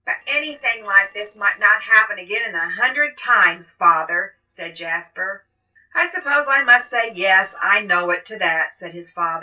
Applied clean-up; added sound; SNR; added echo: neural separator model SepFormer DNS4.